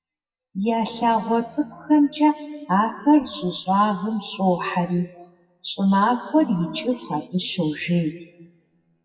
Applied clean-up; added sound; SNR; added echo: classical method WPE with log-MMSE.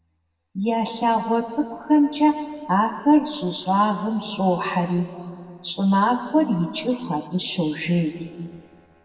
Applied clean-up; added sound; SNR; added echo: neural separator model SepFormer DNS4.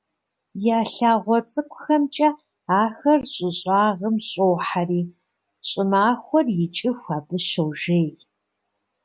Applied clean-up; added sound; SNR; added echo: none; none; none; none.